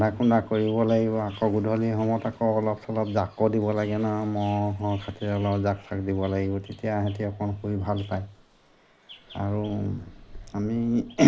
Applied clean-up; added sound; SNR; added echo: neural mask model Resemble Enhance denoiser.